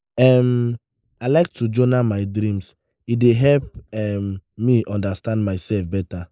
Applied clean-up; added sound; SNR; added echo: neural mask model Resemble Enhance denoiser.